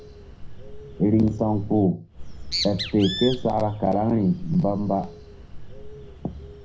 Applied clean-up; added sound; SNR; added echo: none; Bird; 10 dB; reverberation time 0.4 s.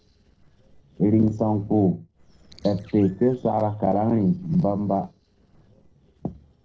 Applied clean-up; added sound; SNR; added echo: neural separator model SepFormer DNS4.